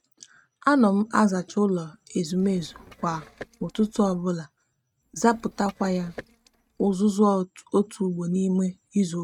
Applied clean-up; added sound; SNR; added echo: neural mask model RNNoise.